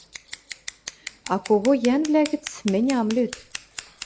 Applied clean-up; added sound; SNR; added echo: none; Scissors; 15 dB; none.